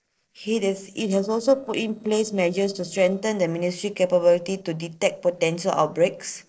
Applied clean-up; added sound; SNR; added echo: neural separator model SepFormer DNS4.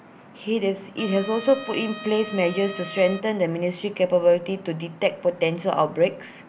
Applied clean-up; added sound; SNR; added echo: none; Trumpet; 14 dB; none.